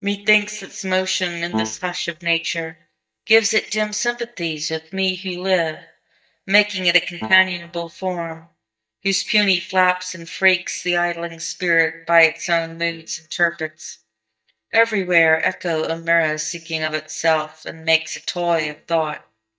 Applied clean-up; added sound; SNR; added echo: neural mask model DeepFilterNet 3.